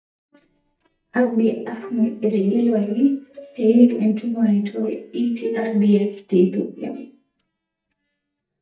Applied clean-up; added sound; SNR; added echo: neural mask model DeepFilterNet 3.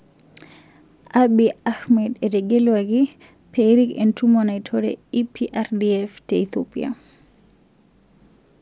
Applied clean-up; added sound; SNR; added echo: none; none; none; none.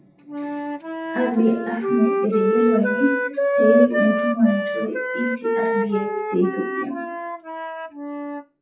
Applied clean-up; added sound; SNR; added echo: classical method WPE with log-MMSE.